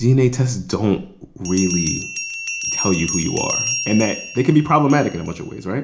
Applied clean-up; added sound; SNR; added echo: none; Bell; 8 dB; reverberation time 0.4 s.